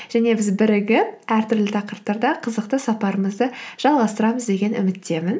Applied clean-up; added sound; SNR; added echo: none; none; none; none.